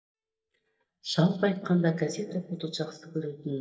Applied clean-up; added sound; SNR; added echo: neural mask model DeepFilterNet 3.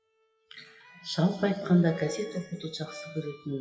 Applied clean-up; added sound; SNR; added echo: classical method WPE with log-MMSE.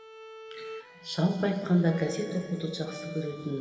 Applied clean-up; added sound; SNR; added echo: none; Bowed string instrument; 16 dB; reverberation time 2.5 s.